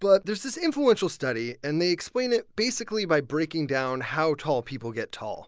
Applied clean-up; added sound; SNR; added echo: none; none; none; none.